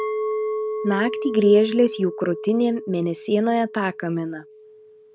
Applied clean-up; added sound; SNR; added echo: none; Chink, clink; 8 dB; none.